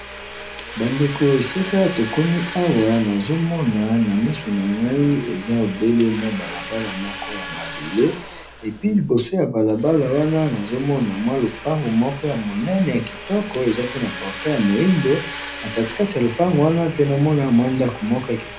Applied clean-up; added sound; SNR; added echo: none; Domestic sounds, home sounds; 13 dB; reverberation time 0.3 s.